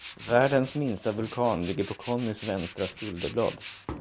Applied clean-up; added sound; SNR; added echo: none; Tools; 13 dB; none.